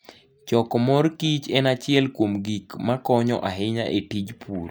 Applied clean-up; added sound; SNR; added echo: none; none; none; none.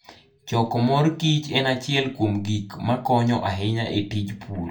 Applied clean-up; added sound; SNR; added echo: none; none; none; reverberation time 0.2 s.